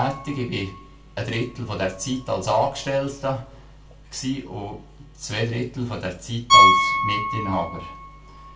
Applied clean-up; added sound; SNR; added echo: none; Piano; -2 dB; reverberation time 0.3 s.